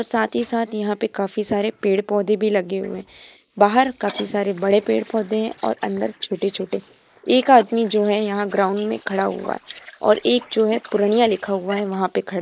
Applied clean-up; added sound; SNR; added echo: neural mask model Resemble Enhance denoiser.